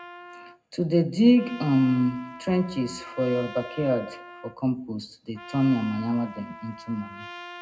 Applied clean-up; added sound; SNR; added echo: none; Trumpet; 17 dB; reverberation time 0.3 s.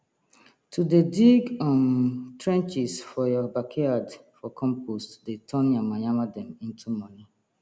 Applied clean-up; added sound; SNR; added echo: none; none; none; none.